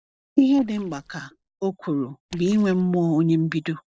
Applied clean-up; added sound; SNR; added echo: neural separator model SepFormer DNS4.